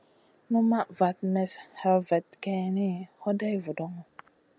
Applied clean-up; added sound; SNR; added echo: none; none; none; none.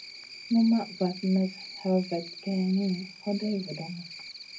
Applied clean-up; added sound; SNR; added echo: none; Cricket; 15 dB; reverberation time 0.3 s.